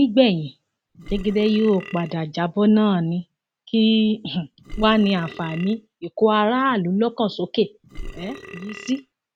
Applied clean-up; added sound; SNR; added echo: none; Burping, eructation; 15 dB; none.